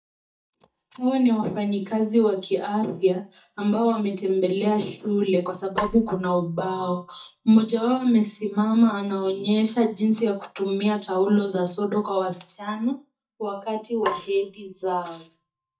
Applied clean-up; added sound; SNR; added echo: neural mask model DeepFilterNet 3.